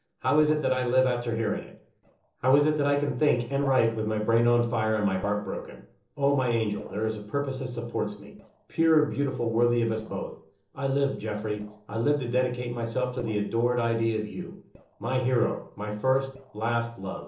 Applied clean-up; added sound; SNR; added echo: neural separator model SepFormer DNS4.